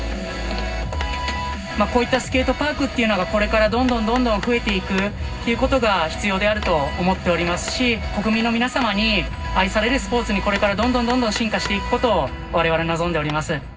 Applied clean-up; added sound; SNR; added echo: none; Hammer; 19 dB; reverberation time 0.4 s.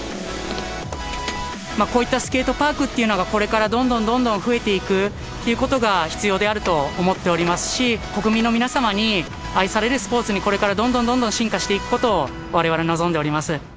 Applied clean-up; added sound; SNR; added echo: none; none; none; none.